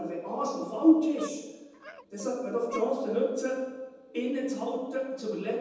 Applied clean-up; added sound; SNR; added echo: none; Dog; 18 dB; reverberation time 1.1 s.